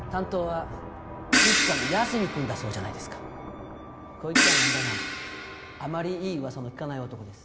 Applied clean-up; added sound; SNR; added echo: none; Crash cymbal; -5 dB; none.